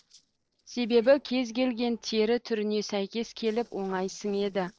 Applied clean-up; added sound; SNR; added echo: neural separator model SepFormer DNS4.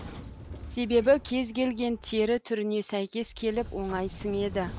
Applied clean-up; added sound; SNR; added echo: none; Sliding door / Train; 15 dB; none.